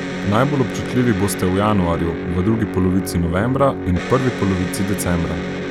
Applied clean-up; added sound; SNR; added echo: none; Electric guitar; 6 dB; none.